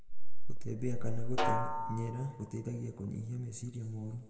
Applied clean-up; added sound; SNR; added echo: none; Snare drum; 9 dB; reverberation time 1.8 s.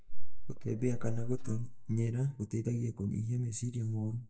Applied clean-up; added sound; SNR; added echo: neural mask model DeepFilterNet 3.